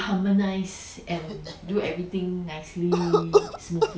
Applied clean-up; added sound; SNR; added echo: none; Cough; 2 dB; none.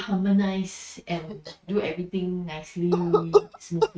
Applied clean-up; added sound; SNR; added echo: neural mask model RNNoise.